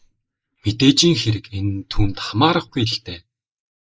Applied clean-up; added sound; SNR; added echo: neural mask model Resemble Enhance denoiser.